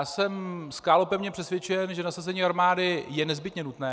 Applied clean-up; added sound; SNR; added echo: none; none; none; none.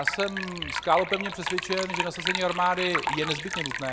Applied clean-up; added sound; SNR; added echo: none; Liquid; 3 dB; none.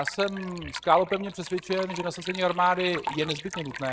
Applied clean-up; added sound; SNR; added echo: neural mask model RNNoise.